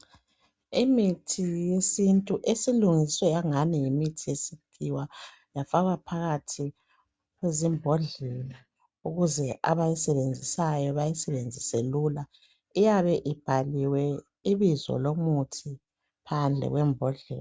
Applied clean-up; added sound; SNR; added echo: none; none; none; none.